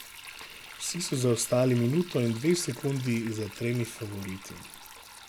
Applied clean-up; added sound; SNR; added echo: none; Sink (filling or washing); 16 dB; none.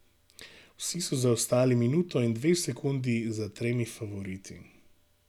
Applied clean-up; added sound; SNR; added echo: none; none; none; none.